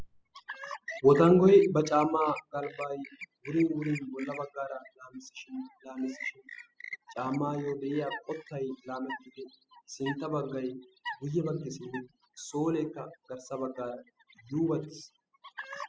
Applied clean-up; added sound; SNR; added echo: classical method spectral subtraction.